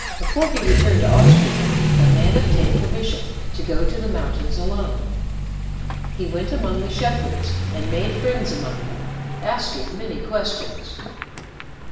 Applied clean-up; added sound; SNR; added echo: none; Accelerating, revving, vroom / Vehicle; -4 dB; reverberation time 0.9 s.